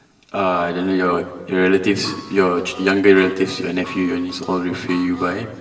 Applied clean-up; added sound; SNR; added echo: none; Harmonica; 19 dB; reverberation time 1.9 s.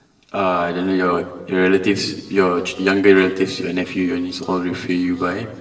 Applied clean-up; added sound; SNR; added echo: neural separator model SepFormer DNS4.